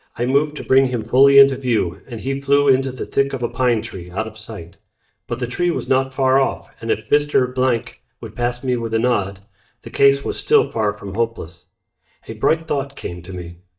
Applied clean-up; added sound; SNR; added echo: neural mask model DeepFilterNet 3.